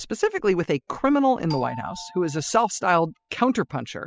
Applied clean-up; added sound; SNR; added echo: classical method spectral subtraction.